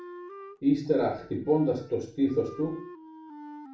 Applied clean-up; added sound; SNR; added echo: none; Wind instrument, woodwind instrument; 17 dB; reverberation time 0.4 s.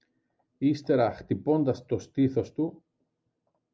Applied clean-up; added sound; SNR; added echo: none; none; none; none.